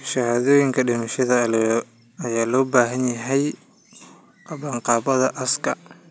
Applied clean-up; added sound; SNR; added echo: none; none; none; none.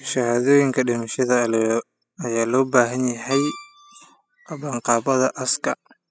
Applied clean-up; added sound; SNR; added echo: classical method spectral subtraction.